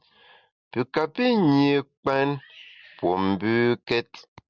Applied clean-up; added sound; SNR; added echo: none; none; none; none.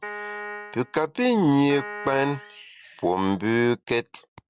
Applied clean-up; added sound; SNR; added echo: none; Piano; 11 dB; none.